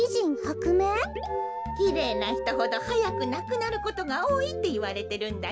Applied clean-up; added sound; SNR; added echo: none; Dog; 9 dB; none.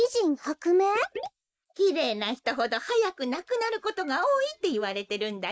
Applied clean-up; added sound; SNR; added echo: neural mask model Resemble Enhance denoiser.